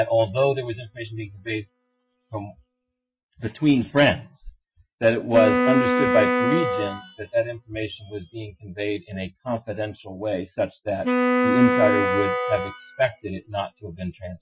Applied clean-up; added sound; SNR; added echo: classical method Wiener filter.